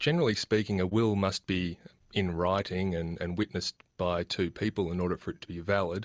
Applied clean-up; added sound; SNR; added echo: none; none; none; none.